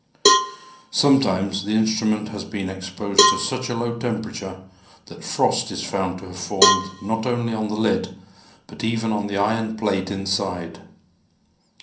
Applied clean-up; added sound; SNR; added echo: none; Cowbell; 0 dB; reverberation time 0.6 s.